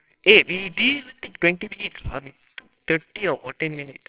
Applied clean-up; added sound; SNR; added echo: neural separator model SepFormer WHAMR!.